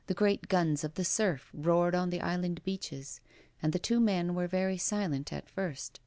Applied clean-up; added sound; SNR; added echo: none; none; none; none.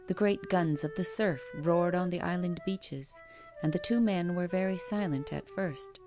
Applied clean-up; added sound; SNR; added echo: none; Wind instrument, woodwind instrument; 15 dB; none.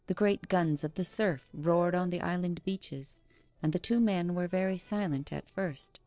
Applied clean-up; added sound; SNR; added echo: neural separator model SepFormer DNS4.